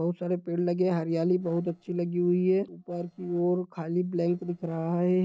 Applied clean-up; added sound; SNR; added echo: neural separator model SepFormer DNS4.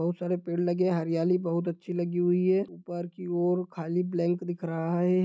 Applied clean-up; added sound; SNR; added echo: none; none; none; none.